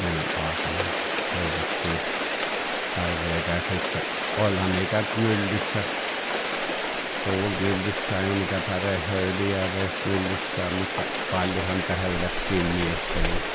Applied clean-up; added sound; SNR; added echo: none; Rain; -1 dB; none.